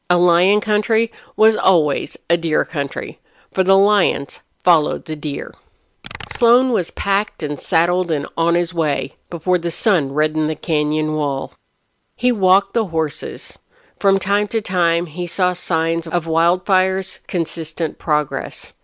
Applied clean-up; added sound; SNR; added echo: none; Computer keyboard; 18 dB; none.